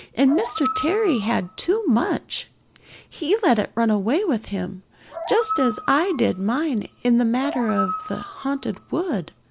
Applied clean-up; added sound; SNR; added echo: none; Animal; 10 dB; none.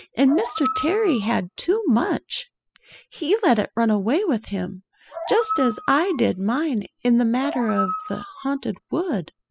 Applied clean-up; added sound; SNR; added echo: classical method spectral subtraction.